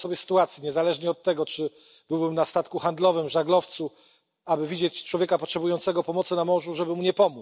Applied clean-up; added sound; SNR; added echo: none; none; none; none.